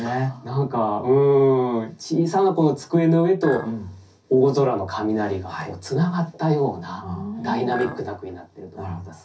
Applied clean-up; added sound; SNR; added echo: none; Chink, clink; 16 dB; reverberation time 0.3 s.